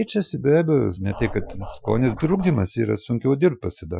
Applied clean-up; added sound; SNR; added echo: classical method Wiener filter.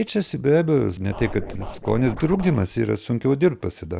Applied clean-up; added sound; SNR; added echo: none; Scratching (performance technique); 11 dB; none.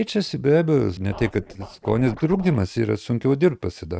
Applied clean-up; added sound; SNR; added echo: neural mask model RNNoise.